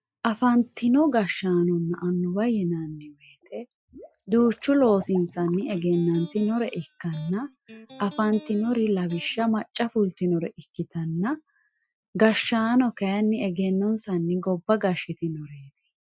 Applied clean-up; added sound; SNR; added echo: classical method Wiener filter.